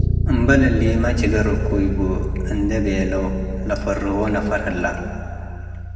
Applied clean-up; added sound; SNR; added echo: none; Bass guitar; 1 dB; reverberation time 2.4 s.